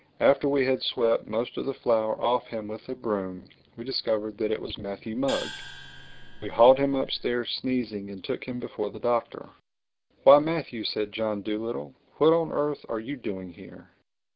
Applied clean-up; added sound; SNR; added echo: none; Gong; 13 dB; none.